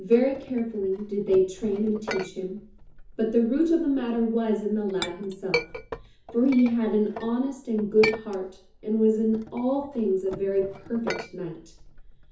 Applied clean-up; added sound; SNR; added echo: none; Chink, clink; 13 dB; reverberation time 0.6 s.